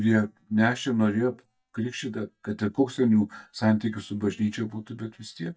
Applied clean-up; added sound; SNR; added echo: neural mask model DeepFilterNet 3.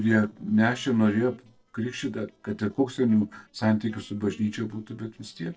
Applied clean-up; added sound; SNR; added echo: neural separator model SepFormer DNS4.